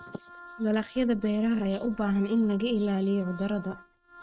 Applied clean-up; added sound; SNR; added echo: neural mask model RNNoise.